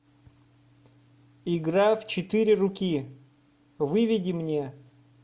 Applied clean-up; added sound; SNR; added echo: none; none; none; none.